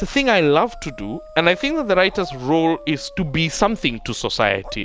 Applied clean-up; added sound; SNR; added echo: none; Dog; 19 dB; none.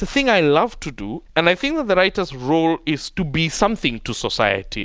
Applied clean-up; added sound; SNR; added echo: none; none; none; none.